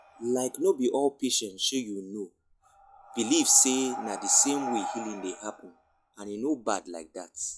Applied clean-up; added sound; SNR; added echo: classical method log-MMSE.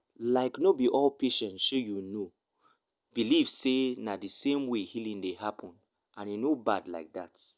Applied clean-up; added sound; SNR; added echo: none; none; none; none.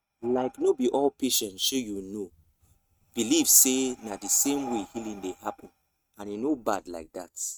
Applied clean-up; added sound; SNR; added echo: neural mask model RNNoise.